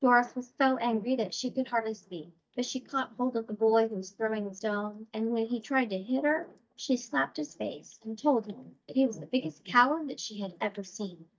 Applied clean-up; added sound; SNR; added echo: neural mask model DeepFilterNet 3.